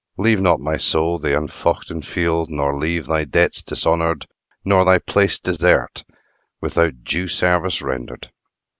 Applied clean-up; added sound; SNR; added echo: none; none; none; none.